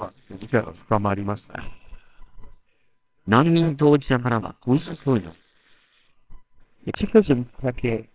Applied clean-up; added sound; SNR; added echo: neural separator model SepFormer WHAMR!.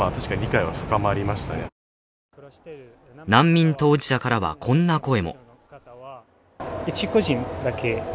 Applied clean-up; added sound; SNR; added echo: none; none; none; none.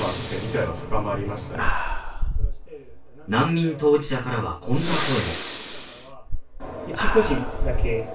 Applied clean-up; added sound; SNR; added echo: none; Breathing; 0 dB; reverberation time 0.2 s.